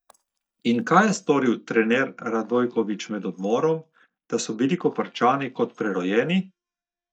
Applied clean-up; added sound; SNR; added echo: neural mask model DeepFilterNet 3.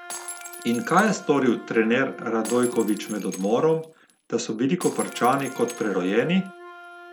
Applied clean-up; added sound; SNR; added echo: none; Shatter + Wind instrument, woodwind instrument; 16 dB; none.